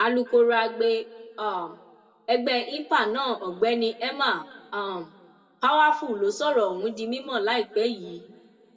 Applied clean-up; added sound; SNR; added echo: none; none; none; reverberation time 2.0 s.